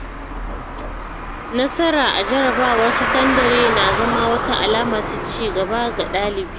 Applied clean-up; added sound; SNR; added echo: none; Car; 2 dB; none.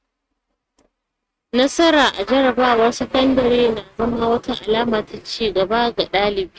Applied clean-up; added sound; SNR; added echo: neural mask model RNNoise.